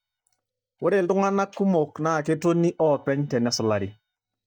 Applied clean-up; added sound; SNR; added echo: neural mask model DeepFilterNet 3.